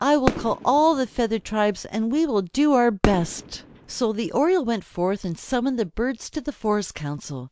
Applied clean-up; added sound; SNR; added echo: none; Fireworks; 10 dB; none.